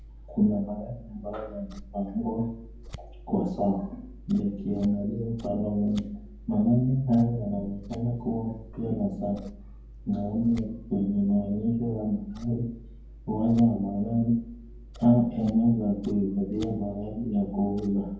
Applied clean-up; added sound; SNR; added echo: none; Scissors; 17 dB; reverberation time 0.9 s.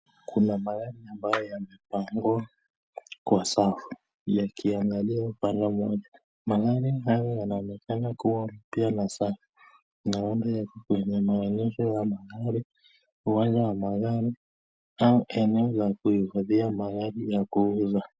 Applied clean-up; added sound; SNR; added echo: none; none; none; none.